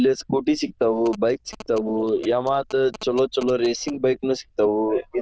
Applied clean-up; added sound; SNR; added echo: neural diffusion model UNIVERSE++.